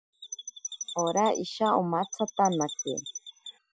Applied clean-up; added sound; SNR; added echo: none; Chirp, tweet; 11 dB; none.